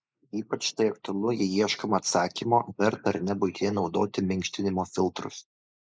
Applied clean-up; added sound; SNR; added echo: neural mask model Resemble Enhance denoiser.